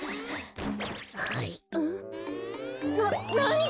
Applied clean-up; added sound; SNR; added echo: none; none; none; none.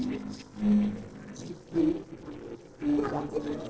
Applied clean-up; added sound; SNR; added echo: neural separator model SepFormer DNS4.